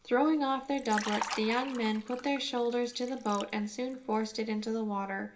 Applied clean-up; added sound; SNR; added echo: none; Liquid; 13 dB; reverberation time 0.5 s.